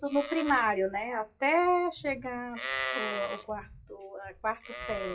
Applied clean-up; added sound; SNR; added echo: classical method WPE with log-MMSE.